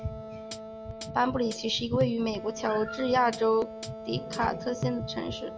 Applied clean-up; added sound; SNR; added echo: none; Wind instrument, woodwind instrument + Hi-hat; 10 dB; none.